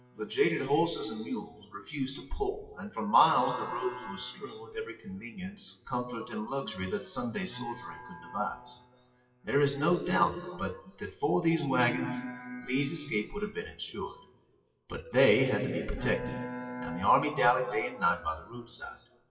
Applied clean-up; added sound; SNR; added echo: classical method WPE with log-MMSE.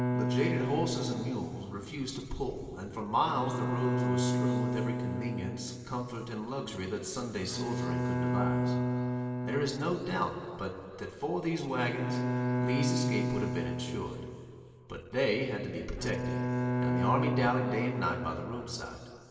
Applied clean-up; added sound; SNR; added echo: none; Bowed string instrument; -1 dB; reverberation time 2.6 s.